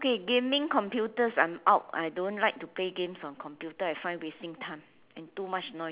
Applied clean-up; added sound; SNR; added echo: none; none; none; none.